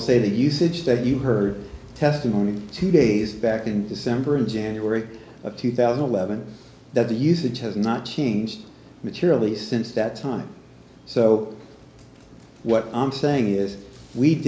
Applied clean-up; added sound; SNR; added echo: none; none; none; none.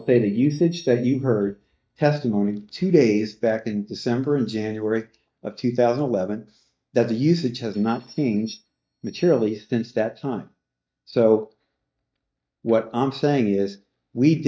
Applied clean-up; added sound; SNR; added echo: neural mask model DeepFilterNet 3.